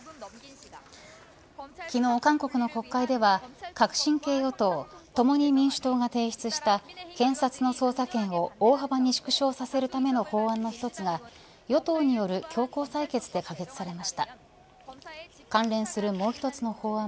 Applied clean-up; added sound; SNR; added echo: none; none; none; none.